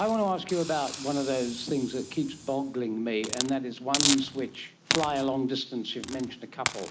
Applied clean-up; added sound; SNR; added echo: none; Hiss; 5 dB; none.